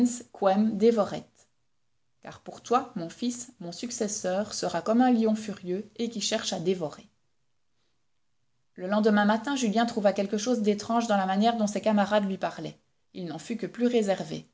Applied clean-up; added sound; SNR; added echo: none; none; none; none.